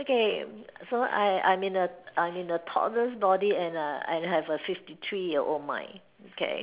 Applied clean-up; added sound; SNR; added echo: none; none; none; none.